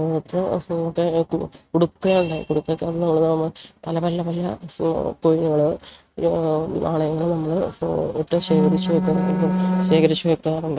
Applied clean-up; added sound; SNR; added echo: neural mask model RNNoise.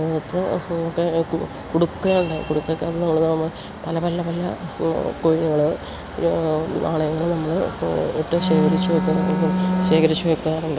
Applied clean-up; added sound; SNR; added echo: none; Bowed string instrument; 0 dB; none.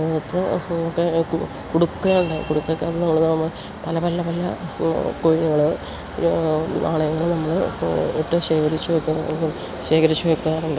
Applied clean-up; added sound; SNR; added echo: none; none; none; none.